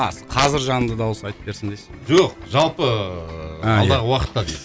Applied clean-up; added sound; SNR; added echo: none; none; none; none.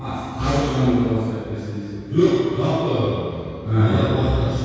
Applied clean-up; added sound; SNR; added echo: none; none; none; reverberation time 2.0 s.